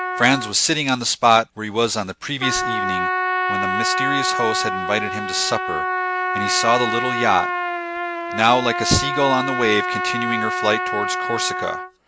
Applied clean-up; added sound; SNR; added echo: none; Trumpet; 2 dB; none.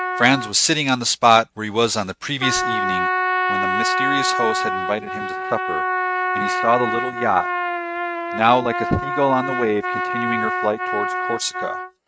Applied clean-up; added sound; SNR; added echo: neural mask model RNNoise.